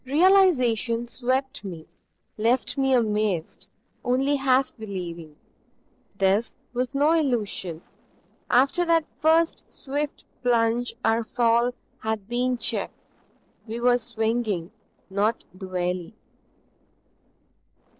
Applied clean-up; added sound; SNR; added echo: neural separator model SepFormer DNS4.